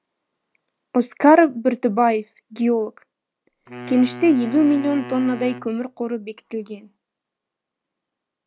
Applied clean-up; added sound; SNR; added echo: none; Wind instrument, woodwind instrument; 14 dB; none.